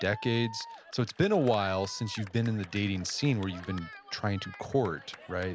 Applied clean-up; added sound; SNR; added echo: none; Cheering; 17 dB; none.